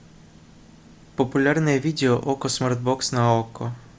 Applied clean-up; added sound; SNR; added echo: none; none; none; none.